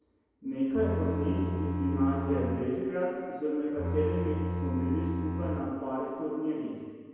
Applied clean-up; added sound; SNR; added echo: none; Bowed string instrument; 2 dB; reverberation time 2.2 s.